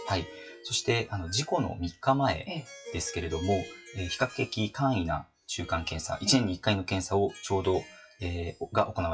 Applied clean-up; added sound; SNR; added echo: classical method WPE with log-MMSE.